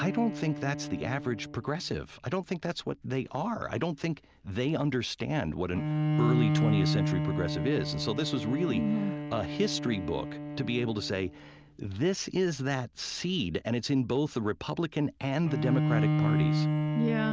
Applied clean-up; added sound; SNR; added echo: none; Bowed string instrument; 2 dB; none.